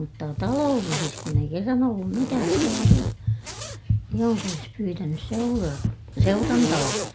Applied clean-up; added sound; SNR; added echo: none; Zipper (clothing); 7 dB; none.